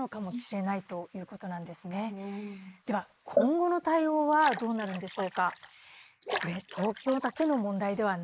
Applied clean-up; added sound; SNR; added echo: neural mask model Resemble Enhance denoiser.